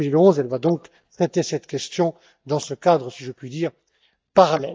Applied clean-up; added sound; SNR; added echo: neural mask model DeepFilterNet 3.